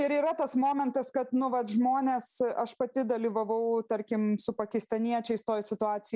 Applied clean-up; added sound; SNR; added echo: none; none; none; none.